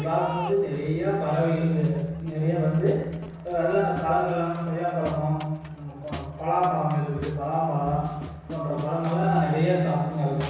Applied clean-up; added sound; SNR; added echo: none; Crowd; 17 dB; reverberation time 1.1 s.